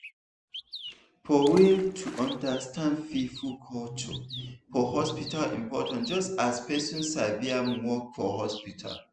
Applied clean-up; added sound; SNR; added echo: none; Water / Splash, splatter + Bird vocalization, bird call, bird song; 16 dB; none.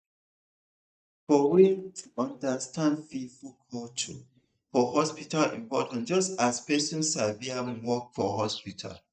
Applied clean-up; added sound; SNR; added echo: neural mask model DeepFilterNet 3.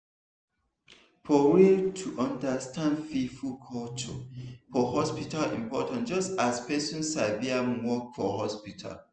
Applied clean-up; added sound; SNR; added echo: none; none; none; none.